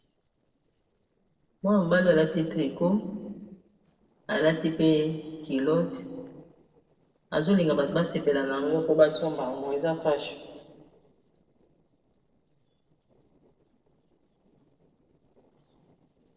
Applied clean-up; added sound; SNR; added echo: neural separator model SepFormer DNS4.